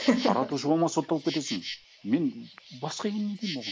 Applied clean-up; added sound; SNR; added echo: none; Insect; 13 dB; none.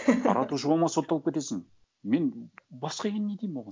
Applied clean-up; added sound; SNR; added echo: none; none; none; none.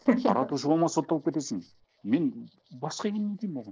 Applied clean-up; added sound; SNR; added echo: neural separator model SepFormer DNS4.